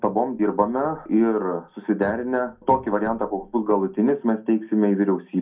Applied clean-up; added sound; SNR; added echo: none; none; none; reverberation time 0.2 s.